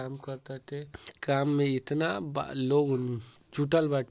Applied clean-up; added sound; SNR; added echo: neural mask model Resemble Enhance denoiser.